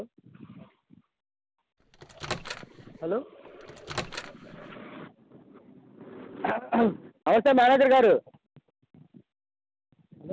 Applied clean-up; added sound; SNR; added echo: none; Microwave oven; 12 dB; none.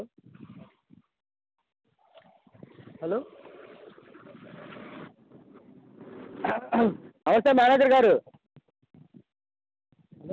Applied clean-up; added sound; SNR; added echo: none; none; none; none.